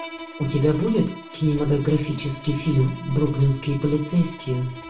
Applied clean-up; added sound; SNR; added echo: none; Bowed string instrument; 16 dB; reverberation time 0.3 s.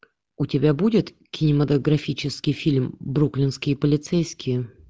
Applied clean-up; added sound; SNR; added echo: none; none; none; none.